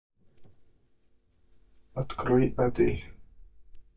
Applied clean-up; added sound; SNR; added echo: neural mask model DeepFilterNet 3.